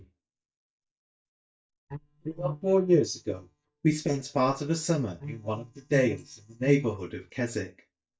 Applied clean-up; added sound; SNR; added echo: neural mask model DeepFilterNet 3.